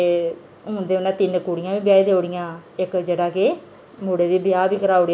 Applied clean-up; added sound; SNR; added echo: none; none; none; none.